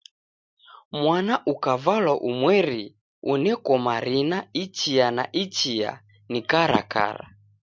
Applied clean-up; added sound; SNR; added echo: none; none; none; none.